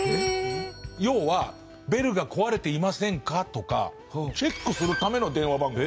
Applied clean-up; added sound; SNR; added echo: none; Bell / Doorbell; 20 dB; none.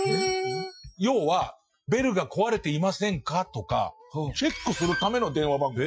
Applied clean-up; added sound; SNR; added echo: classical method Wiener filter.